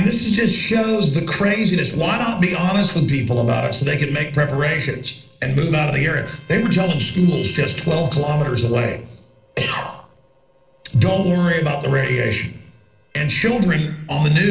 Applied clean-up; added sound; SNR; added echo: neural separator model SepFormer DNS4.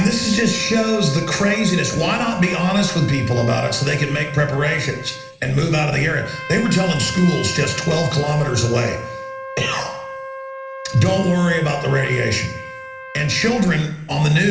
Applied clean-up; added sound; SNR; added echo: none; Trumpet; 13 dB; reverberation time 0.9 s.